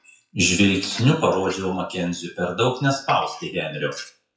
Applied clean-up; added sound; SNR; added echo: classical method WPE with log-MMSE.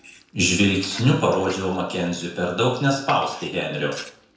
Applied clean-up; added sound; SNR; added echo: none; Frying (food); 19 dB; reverberation time 0.5 s.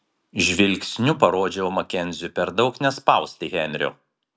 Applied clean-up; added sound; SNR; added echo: none; none; none; none.